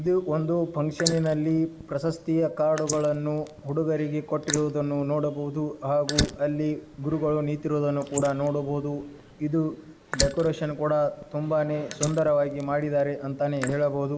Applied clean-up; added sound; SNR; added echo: neural mask model Resemble Enhance denoiser.